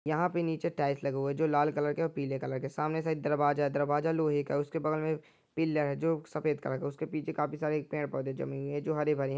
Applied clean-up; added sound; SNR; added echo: none; none; none; none.